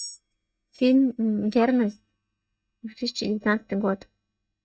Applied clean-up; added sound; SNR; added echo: neural mask model DeepFilterNet 3.